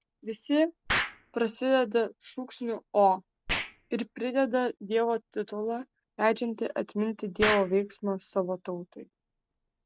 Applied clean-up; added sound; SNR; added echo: none; Explosion; 10 dB; none.